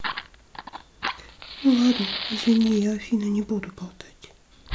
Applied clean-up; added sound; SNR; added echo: none; Fire; 9 dB; none.